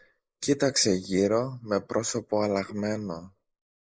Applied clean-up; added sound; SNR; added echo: neural mask model Resemble Enhance denoiser.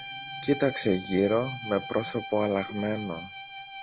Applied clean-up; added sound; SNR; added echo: none; Bowed string instrument; 12 dB; none.